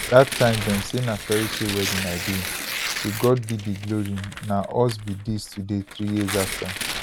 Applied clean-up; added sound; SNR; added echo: none; Tearing; 7 dB; none.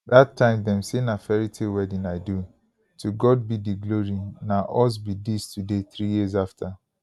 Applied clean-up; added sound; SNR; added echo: none; none; none; none.